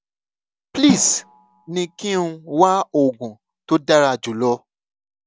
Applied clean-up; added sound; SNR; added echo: none; Snare drum; 13 dB; none.